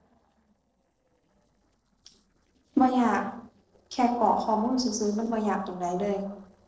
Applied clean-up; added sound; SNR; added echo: neural separator model SepFormer DNS4.